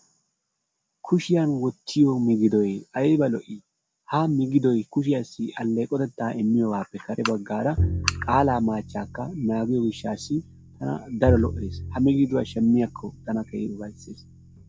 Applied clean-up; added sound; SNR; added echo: none; Bowed string instrument; 8 dB; none.